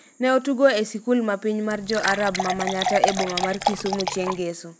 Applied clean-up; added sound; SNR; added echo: none; Fill (with liquid) / Water; 2 dB; none.